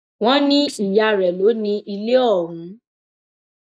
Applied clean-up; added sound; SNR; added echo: neural mask model DeepFilterNet 3.